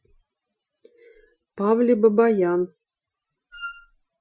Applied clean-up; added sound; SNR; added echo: classical method Wiener filter.